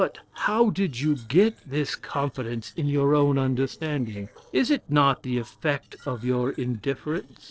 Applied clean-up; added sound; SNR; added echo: neural separator model SepFormer DNS4.